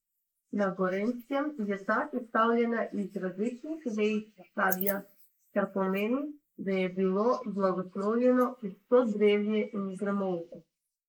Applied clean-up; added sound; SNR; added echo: neural mask model Resemble Enhance denoiser.